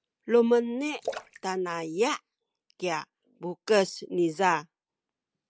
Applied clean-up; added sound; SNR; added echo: none; Splash, splatter; 14 dB; none.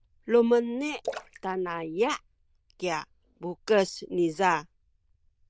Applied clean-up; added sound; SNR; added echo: neural diffusion model UNIVERSE++.